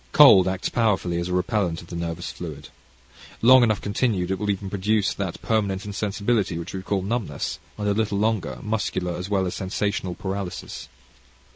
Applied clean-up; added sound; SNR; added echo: none; none; none; none.